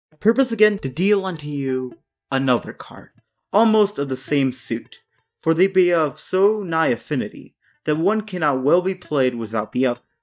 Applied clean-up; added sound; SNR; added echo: neural mask model DeepFilterNet 3.